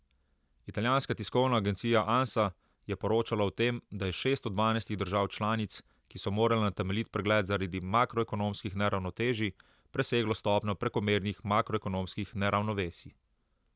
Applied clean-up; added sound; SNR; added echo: none; none; none; none.